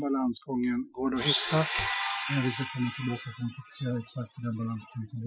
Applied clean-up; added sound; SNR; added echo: classical method Wiener filter.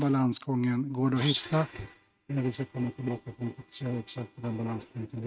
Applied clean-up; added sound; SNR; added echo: neural mask model RNNoise.